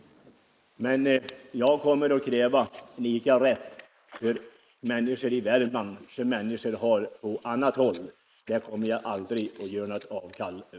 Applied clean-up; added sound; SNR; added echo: neural mask model Resemble Enhance denoiser.